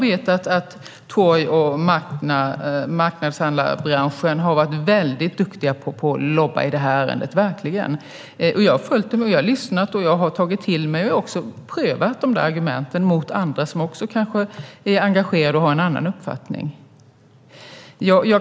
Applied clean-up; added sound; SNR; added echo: none; none; none; none.